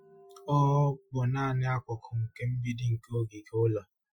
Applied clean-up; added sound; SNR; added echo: classical method Wiener filter.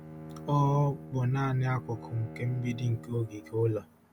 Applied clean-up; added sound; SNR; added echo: none; Bowed string instrument; 15 dB; none.